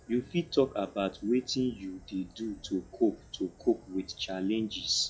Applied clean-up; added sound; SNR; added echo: classical method log-MMSE.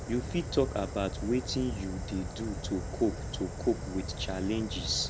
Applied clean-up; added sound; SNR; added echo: none; Fire; 5 dB; none.